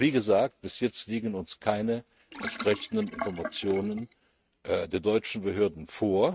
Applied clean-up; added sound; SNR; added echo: neural mask model RNNoise.